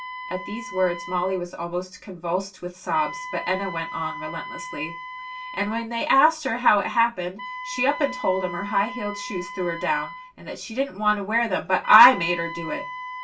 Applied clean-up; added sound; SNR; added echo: none; Wind instrument, woodwind instrument; 12 dB; reverberation time 0.2 s.